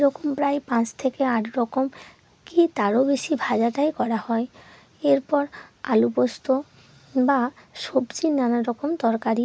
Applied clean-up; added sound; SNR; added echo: none; none; none; none.